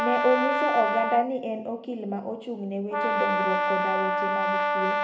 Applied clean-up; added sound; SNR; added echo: none; Brass instrument; -2 dB; reverberation time 0.9 s.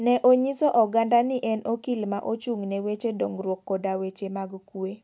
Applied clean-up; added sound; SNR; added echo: none; none; none; none.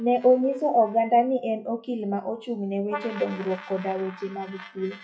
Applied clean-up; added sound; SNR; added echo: classical method WPE with log-MMSE.